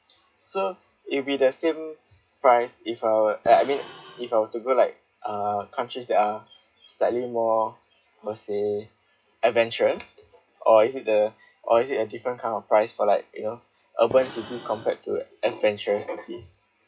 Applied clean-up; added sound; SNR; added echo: classical method WPE with log-MMSE.